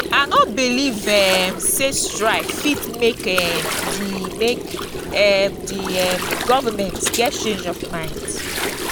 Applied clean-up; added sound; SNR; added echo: none; Gurgling; 6 dB; none.